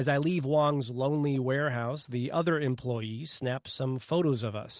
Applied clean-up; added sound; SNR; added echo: none; none; none; none.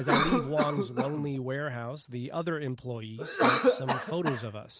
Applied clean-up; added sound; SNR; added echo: none; Cough; -2 dB; none.